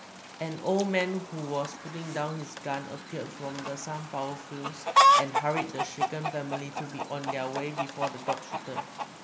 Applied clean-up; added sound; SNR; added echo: none; Chicken, rooster; -3 dB; none.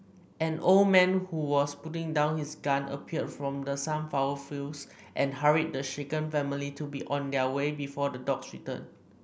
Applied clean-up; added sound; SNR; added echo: none; none; none; none.